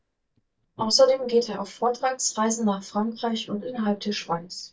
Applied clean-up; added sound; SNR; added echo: neural mask model DeepFilterNet 3.